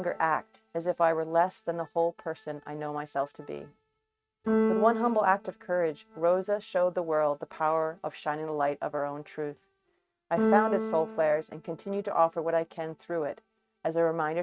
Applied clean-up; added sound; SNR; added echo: neural mask model RNNoise.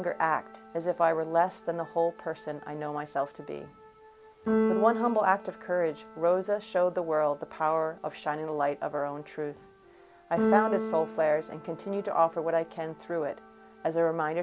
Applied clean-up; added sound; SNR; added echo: none; Keyboard (musical); 7 dB; none.